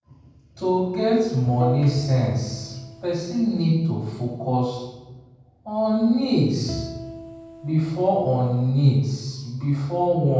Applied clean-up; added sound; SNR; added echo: none; Piano; 18 dB; reverberation time 1.2 s.